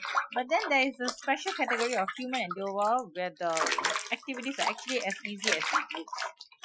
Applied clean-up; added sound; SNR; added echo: classical method Wiener filter.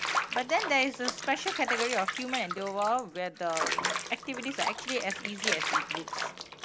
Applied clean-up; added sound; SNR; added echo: none; Bathtub (filling or washing) / Water; 1 dB; none.